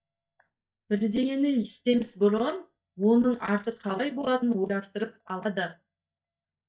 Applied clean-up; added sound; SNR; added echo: neural mask model DeepFilterNet 3.